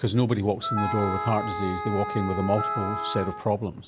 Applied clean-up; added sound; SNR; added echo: none; Wind instrument, woodwind instrument + Wind instrument, woodwind instrument; 5 dB; none.